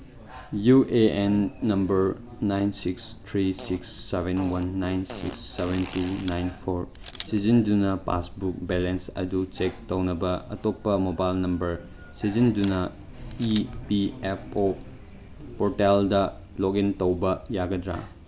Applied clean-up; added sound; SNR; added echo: none; Camera + Fart; 19 dB; none.